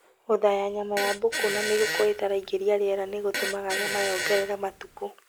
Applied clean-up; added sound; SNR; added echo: none; Fart; 6 dB; none.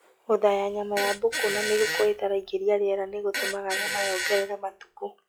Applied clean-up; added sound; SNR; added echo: classical method log-MMSE.